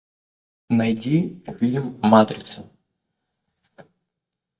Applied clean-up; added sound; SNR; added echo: neural mask model DeepFilterNet 3.